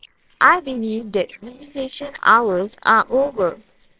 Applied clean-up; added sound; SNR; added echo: neural separator model SepFormer WHAMR!.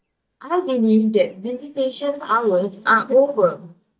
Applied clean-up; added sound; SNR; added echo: neural mask model DeepFilterNet 3.